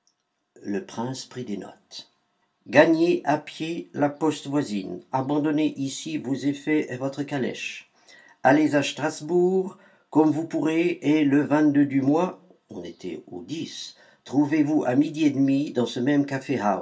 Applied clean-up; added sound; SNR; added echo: none; none; none; reverberation time 0.2 s.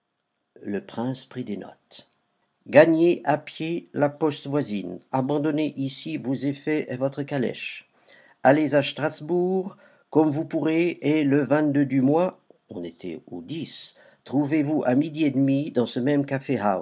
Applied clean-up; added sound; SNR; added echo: none; none; none; none.